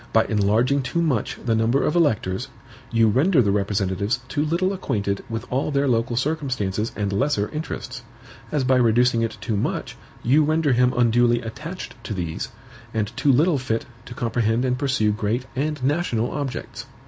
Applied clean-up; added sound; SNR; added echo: none; none; none; none.